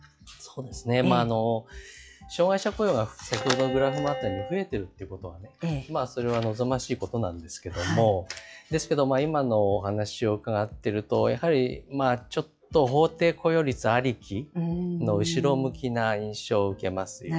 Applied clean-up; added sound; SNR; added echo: classical method log-MMSE.